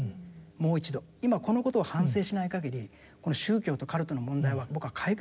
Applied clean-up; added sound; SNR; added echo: none; none; none; none.